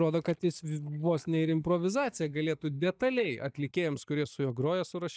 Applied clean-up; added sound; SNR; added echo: neural mask model DeepFilterNet 3.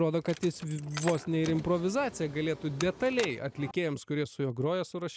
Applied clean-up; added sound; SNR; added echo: none; Car; 12 dB; none.